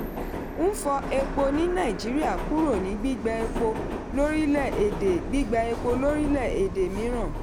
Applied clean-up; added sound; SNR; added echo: none; Subway, metro, underground; 5 dB; none.